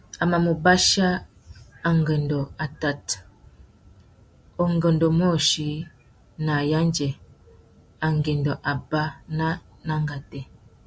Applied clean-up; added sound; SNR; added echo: none; none; none; none.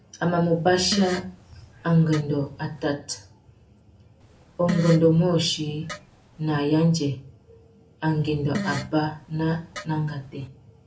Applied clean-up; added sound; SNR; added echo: none; Fart; 12 dB; reverberation time 0.3 s.